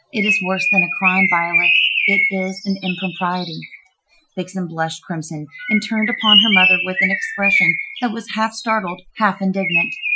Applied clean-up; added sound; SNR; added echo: classical method Wiener filter.